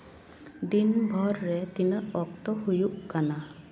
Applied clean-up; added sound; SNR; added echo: none; none; none; none.